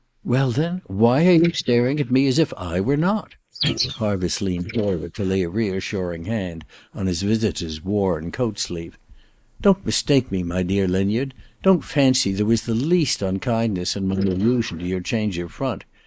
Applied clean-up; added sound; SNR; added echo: neural mask model Resemble Enhance denoiser.